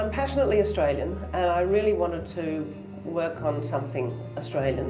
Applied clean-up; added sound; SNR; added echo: none; none; none; reverberation time 0.5 s.